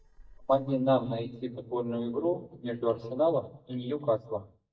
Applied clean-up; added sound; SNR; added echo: neural mask model DeepFilterNet 3.